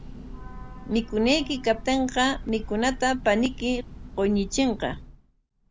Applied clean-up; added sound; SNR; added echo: none; Train / Breathing; 12 dB; none.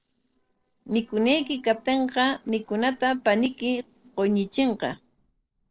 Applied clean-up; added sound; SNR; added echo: neural separator model SepFormer DNS4.